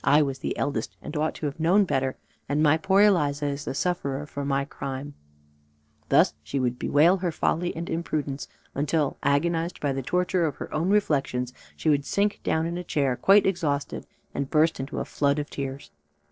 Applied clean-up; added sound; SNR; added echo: neural separator model SepFormer DNS4.